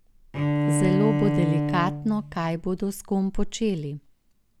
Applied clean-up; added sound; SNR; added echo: none; Bowed string instrument; -1 dB; none.